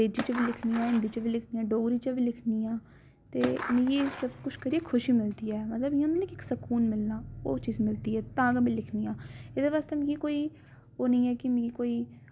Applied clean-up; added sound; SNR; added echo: none; Skateboard; 9 dB; none.